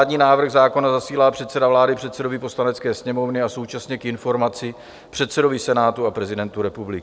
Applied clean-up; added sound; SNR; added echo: none; none; none; none.